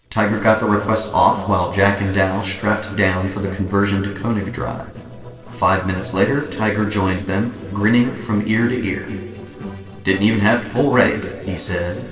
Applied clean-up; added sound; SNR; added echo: neural separator model SepFormer DNS4.